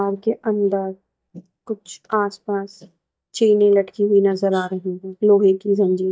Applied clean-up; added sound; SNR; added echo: neural mask model DeepFilterNet 3.